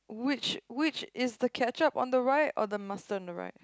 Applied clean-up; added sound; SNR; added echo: none; none; none; none.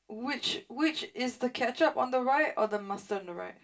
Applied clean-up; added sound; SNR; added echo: none; none; none; reverberation time 0.2 s.